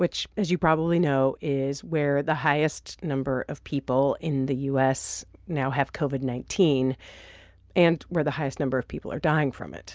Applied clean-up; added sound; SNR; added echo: none; none; none; none.